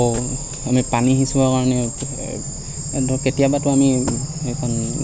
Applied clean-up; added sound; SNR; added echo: none; none; none; none.